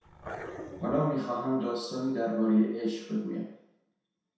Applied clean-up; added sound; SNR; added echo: none; Growling; 11 dB; reverberation time 0.7 s.